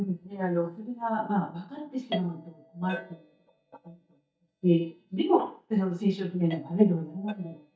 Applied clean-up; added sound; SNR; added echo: neural mask model DeepFilterNet 3.